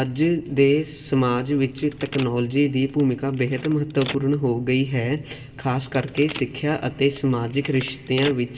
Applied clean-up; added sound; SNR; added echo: none; Telephone; 18 dB; reverberation time 2.6 s.